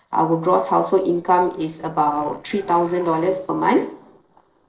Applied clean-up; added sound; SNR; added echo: neural separator model SepFormer DNS4.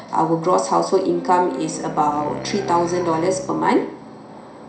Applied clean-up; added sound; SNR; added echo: none; Wind instrument, woodwind instrument; 13 dB; reverberation time 0.5 s.